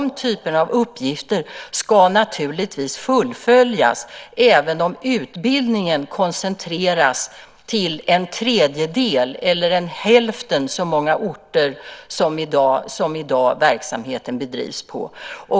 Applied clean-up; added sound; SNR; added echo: none; none; none; none.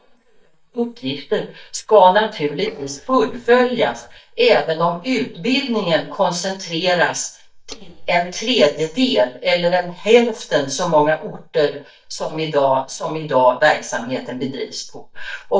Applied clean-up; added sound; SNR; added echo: neural mask model DeepFilterNet 3.